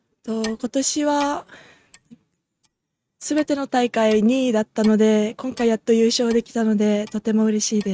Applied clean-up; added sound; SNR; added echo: neural mask model RNNoise.